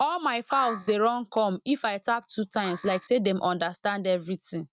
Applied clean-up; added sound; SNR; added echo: neural mask model RNNoise.